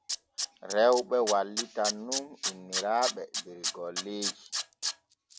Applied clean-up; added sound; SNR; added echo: none; Tools; 5 dB; none.